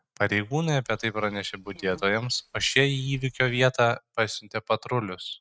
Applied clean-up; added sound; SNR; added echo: neural mask model RNNoise.